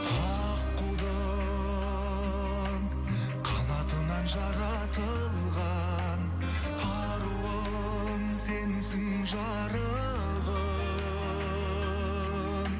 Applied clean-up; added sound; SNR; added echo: none; Explosion; 18 dB; none.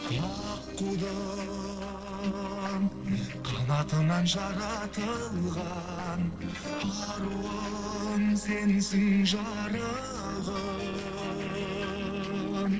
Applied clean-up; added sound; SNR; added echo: neural separator model SepFormer DNS4.